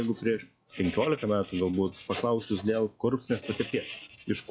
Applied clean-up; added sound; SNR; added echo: classical method log-MMSE.